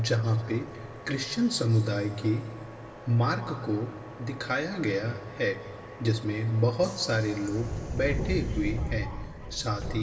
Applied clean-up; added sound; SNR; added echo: none; Subway, metro, underground; 9 dB; reverberation time 2.2 s.